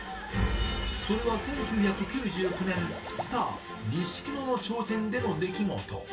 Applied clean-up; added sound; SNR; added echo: none; Liquid; 15 dB; reverberation time 0.2 s.